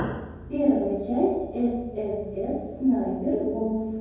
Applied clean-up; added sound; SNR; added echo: none; none; none; reverberation time 1.3 s.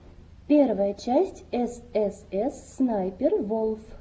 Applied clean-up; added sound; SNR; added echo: none; none; none; none.